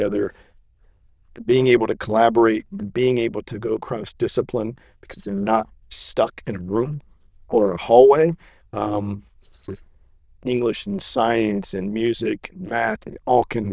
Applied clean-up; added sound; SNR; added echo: neural diffusion model UNIVERSE++.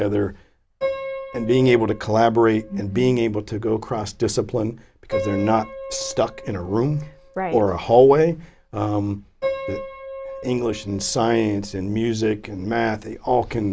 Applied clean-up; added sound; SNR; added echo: none; Piano; 13 dB; none.